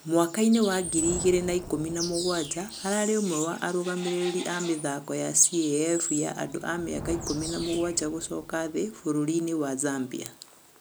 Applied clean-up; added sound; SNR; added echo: none; Thunder; 18 dB; none.